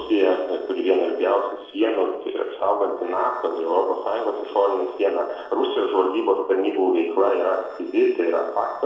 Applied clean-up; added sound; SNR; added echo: neural separator model SepFormer DNS4.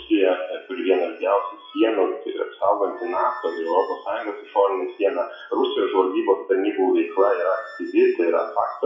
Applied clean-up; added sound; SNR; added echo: classical method WPE with log-MMSE.